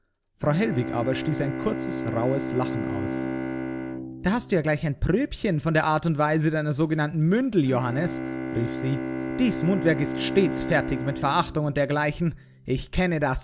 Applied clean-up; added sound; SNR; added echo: none; Bowed string instrument; 7 dB; none.